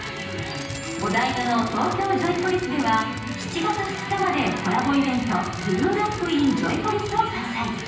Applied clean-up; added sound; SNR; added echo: none; Fireworks; 19 dB; reverberation time 0.9 s.